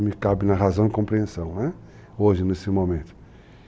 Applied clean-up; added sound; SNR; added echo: none; Bowed string instrument; 20 dB; none.